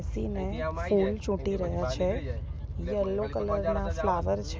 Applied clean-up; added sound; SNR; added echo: none; none; none; none.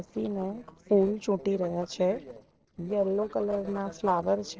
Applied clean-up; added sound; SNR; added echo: neural separator model SepFormer DNS4.